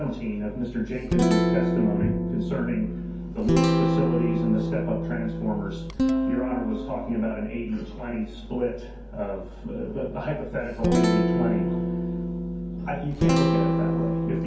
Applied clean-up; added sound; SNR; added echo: none; Guitar; -4 dB; reverberation time 0.6 s.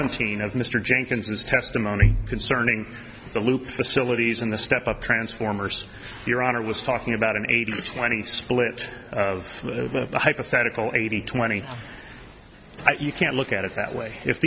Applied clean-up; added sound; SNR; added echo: none; none; none; none.